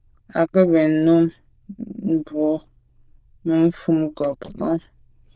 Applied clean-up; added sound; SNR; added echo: neural diffusion model UNIVERSE++.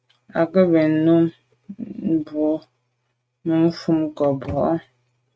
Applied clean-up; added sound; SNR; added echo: neural mask model RNNoise.